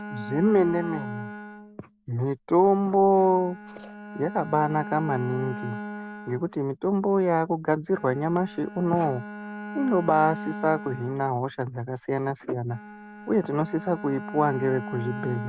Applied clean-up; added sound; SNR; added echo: none; Bowed string instrument; 13 dB; none.